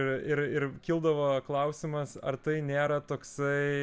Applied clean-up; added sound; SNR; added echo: none; none; none; none.